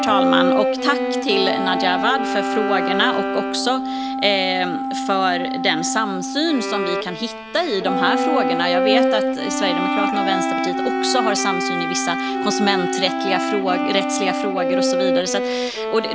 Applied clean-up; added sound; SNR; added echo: none; Wind instrument, woodwind instrument + Bowed string instrument; -1 dB; none.